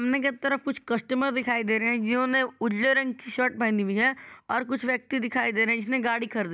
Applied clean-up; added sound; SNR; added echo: none; none; none; none.